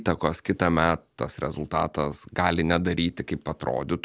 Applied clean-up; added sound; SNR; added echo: none; none; none; none.